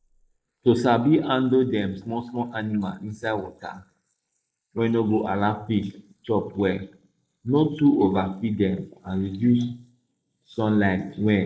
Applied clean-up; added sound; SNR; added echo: neural mask model Resemble Enhance denoiser.